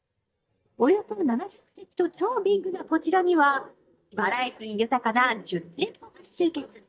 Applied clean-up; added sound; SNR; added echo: neural mask model DeepFilterNet 3.